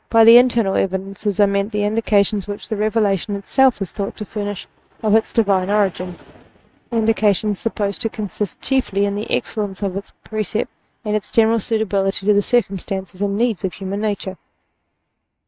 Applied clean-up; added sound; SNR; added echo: neural mask model RNNoise.